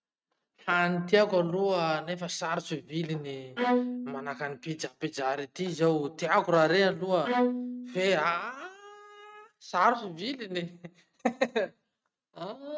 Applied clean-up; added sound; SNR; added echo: neural mask model RNNoise.